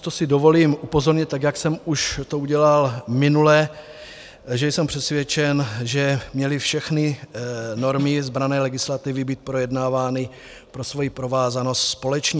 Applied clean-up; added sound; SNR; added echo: none; Snare drum; 18 dB; none.